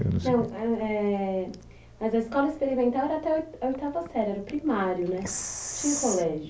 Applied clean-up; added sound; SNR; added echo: none; none; none; none.